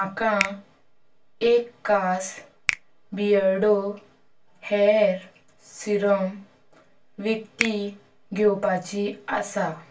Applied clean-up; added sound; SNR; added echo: none; Finger snapping; 11 dB; reverberation time 0.2 s.